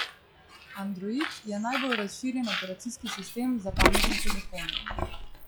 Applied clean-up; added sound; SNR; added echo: classical method log-MMSE.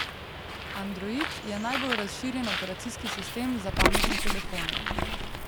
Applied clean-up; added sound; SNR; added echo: none; Bird; -4 dB; none.